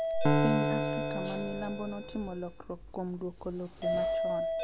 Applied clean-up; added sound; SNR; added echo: none; Doorbell + Piano; -4 dB; none.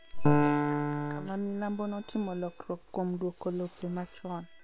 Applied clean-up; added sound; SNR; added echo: neural separator model SepFormer WHAM!.